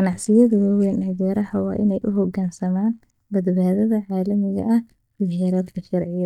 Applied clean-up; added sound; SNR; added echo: neural mask model DeepFilterNet 3.